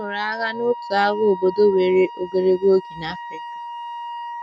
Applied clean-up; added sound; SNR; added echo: none; Wind instrument, woodwind instrument; 12 dB; none.